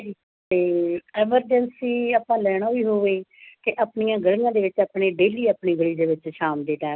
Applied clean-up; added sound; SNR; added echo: none; none; none; none.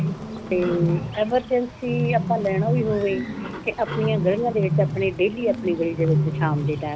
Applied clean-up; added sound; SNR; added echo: none; Bird; 2 dB; none.